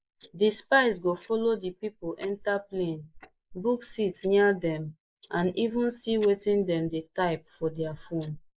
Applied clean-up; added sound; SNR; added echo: neural mask model Resemble Enhance denoiser.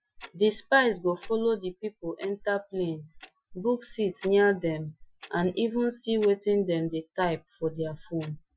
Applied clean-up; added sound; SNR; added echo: classical method Wiener filter.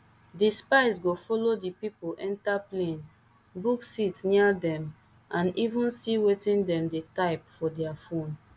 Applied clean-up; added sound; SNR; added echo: none; none; none; none.